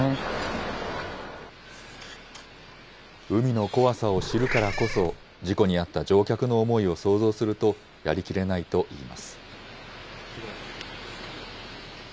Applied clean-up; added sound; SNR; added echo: none; Meow / Purr; 4 dB; none.